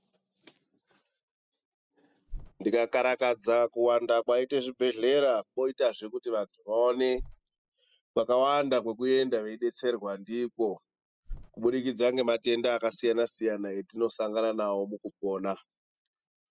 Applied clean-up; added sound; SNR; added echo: classical method spectral subtraction.